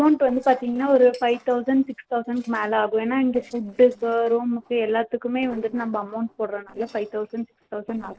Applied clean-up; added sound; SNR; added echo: neural separator model SepFormer DNS4.